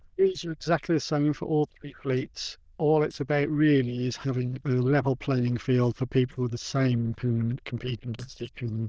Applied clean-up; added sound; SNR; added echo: neural diffusion model UNIVERSE++.